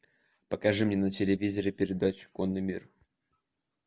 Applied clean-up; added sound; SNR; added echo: none; none; none; none.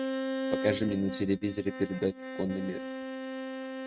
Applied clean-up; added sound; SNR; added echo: neural mask model RNNoise.